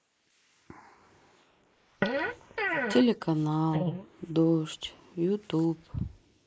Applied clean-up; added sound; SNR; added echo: neural mask model Resemble Enhance denoiser.